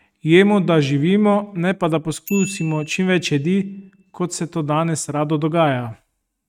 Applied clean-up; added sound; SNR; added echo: neural mask model RNNoise.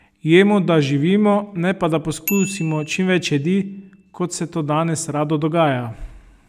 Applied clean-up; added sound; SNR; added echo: none; Bicycle bell; 18 dB; none.